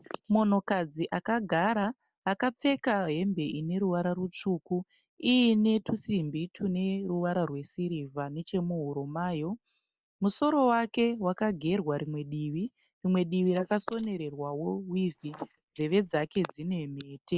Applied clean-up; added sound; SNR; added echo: neural mask model Resemble Enhance denoiser.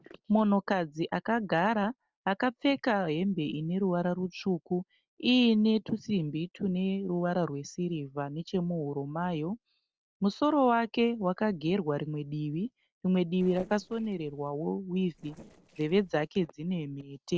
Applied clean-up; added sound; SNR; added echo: neural separator model SepFormer DNS4.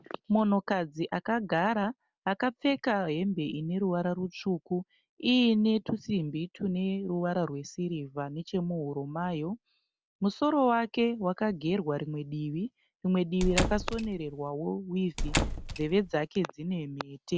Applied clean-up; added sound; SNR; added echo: none; Squeak / Slam / Wood; 2 dB; none.